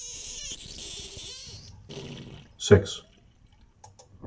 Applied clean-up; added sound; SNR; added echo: none; Sink (filling or washing); 13 dB; none.